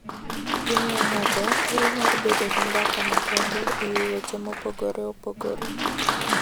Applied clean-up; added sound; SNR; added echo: none; Applause; -5 dB; none.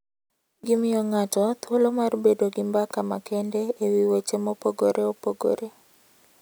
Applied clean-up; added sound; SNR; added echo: none; none; none; none.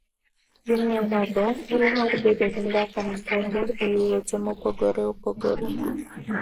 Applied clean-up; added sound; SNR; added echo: neural mask model Resemble Enhance denoiser.